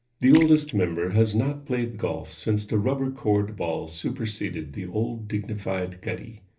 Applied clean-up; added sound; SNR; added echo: none; Splash, splatter; 18 dB; reverberation time 0.3 s.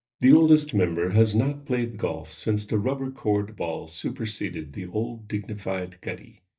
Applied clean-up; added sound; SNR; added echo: neural mask model DeepFilterNet 3.